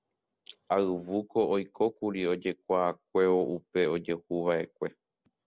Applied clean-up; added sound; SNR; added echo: none; none; none; none.